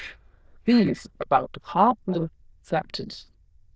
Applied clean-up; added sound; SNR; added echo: neural diffusion model UNIVERSE++.